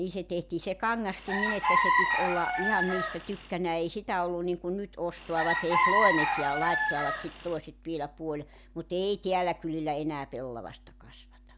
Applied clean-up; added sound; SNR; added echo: none; Chicken, rooster; -4 dB; none.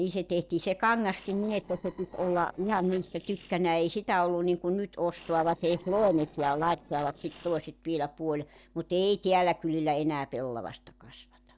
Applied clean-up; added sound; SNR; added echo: neural separator model SepFormer DNS4.